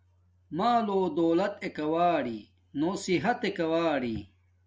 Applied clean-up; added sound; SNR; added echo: none; none; none; none.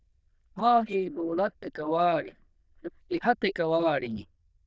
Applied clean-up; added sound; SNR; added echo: neural diffusion model UNIVERSE++.